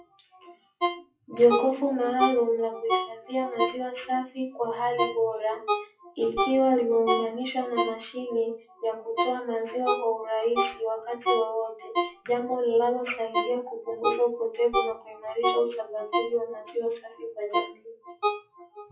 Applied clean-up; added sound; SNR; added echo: classical method WPE with log-MMSE.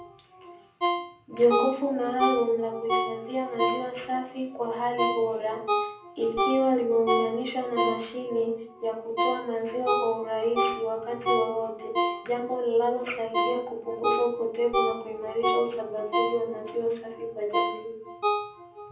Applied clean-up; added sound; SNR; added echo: none; Ringtone; 2 dB; reverberation time 0.6 s.